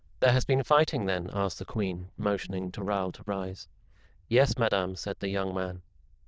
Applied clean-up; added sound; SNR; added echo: neural diffusion model UNIVERSE++.